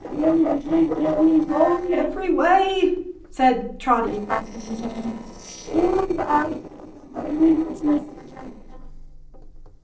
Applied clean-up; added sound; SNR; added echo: neural separator model SepFormer DNS4.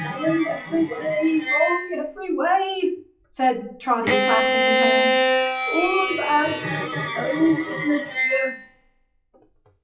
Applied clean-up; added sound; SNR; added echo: classical method WPE with log-MMSE.